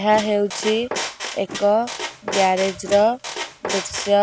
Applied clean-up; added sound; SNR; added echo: none; Squeak; 9 dB; none.